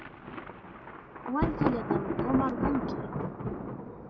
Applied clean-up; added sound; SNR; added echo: none; Thunder; -2 dB; none.